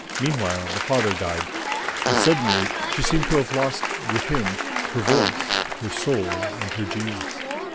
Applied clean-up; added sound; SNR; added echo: none; Fart + Applause; 0 dB; none.